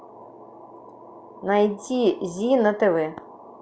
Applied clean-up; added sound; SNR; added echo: none; none; none; none.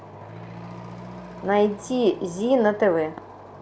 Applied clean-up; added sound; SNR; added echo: none; Accelerating, revving, vroom / Truck; 17 dB; none.